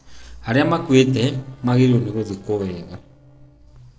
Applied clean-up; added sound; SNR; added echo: neural separator model SepFormer DNS4.